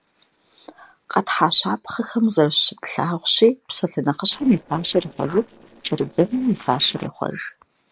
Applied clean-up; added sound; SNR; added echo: neural separator model SepFormer DNS4.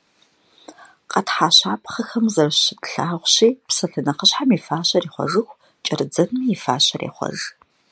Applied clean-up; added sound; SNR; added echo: none; none; none; none.